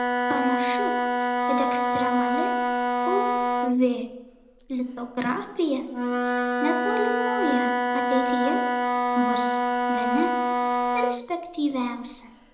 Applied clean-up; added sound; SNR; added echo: none; Wind instrument, woodwind instrument; -3 dB; reverberation time 0.7 s.